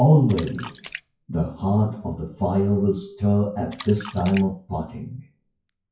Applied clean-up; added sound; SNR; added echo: classical method WPE with log-MMSE.